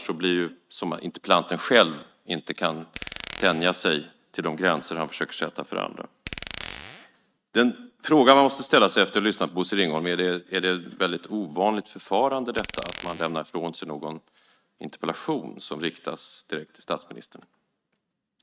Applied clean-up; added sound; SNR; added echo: neural mask model RNNoise.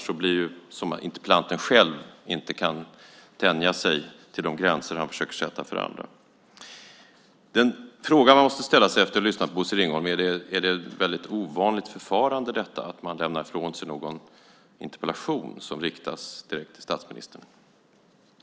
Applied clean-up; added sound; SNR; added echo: none; none; none; none.